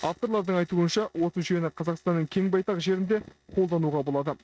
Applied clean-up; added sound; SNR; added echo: neural mask model RNNoise.